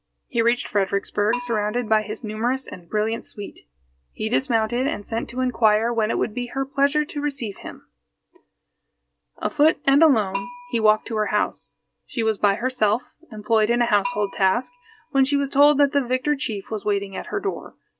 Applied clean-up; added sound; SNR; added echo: none; Bell; 16 dB; none.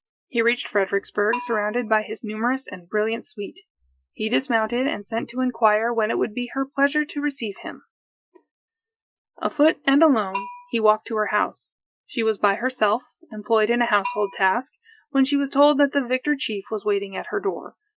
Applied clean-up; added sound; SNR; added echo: classical method Wiener filter.